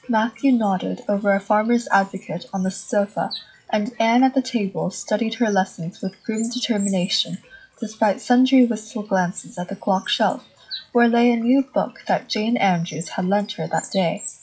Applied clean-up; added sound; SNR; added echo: classical method WPE with log-MMSE.